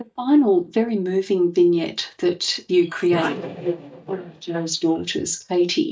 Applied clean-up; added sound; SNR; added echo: neural mask model DeepFilterNet 3.